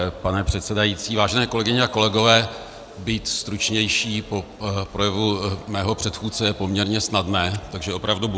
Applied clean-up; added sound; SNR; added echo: none; none; none; none.